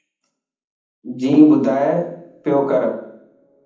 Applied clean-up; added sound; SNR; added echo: none; none; none; reverberation time 0.8 s.